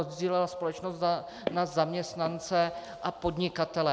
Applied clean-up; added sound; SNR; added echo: none; Walk, footsteps; 14 dB; none.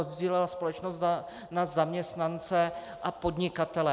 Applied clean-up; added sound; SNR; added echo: none; none; none; none.